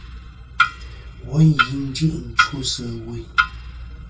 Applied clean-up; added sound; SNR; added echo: none; Clock; 1 dB; reverberation time 0.2 s.